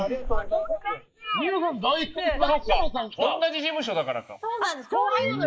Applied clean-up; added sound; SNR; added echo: neural mask model Resemble Enhance denoiser.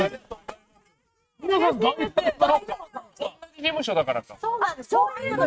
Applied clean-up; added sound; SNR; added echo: neural mask model RNNoise.